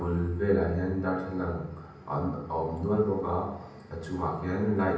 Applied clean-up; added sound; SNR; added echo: none; none; none; reverberation time 0.8 s.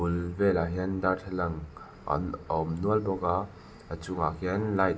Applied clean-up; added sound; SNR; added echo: none; none; none; none.